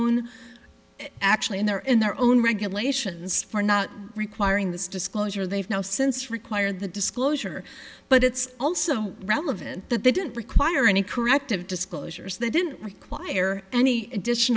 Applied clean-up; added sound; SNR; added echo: none; none; none; none.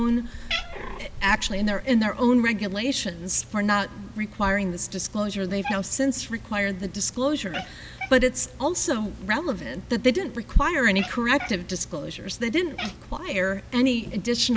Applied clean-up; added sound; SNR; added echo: none; Cat; 13 dB; none.